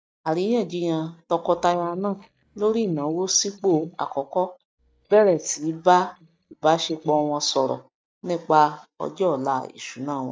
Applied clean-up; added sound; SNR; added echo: neural mask model DeepFilterNet 3.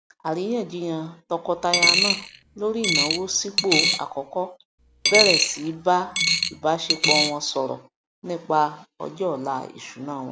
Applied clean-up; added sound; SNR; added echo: none; Coin (dropping); -3 dB; none.